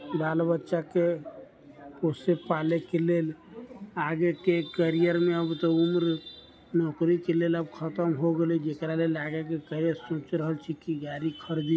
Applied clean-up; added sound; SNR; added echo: none; none; none; none.